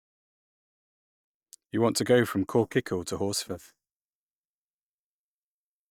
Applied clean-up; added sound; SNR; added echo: neural mask model DeepFilterNet 3.